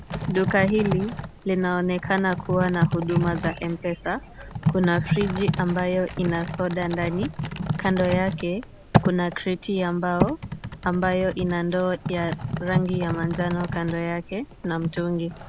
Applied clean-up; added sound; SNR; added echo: none; Typing; 4 dB; none.